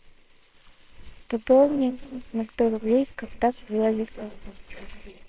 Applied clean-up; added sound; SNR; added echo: neural separator model SepFormer WHAMR!.